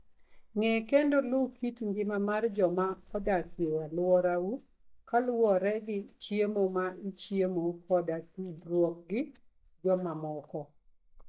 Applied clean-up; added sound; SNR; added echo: neural mask model DeepFilterNet 3.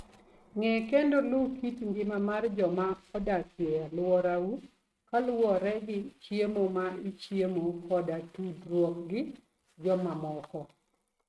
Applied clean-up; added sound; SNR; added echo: neural mask model RNNoise.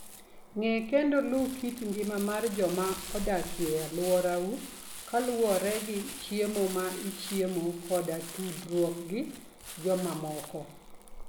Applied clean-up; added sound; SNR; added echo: none; Crumpling, crinkling; 11 dB; none.